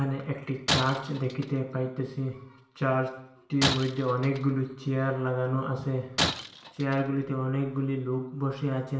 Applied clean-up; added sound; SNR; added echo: none; Shatter; 6 dB; reverberation time 0.8 s.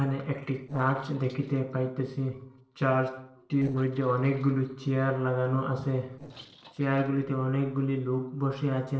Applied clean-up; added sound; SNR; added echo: neural separator model SepFormer DNS4.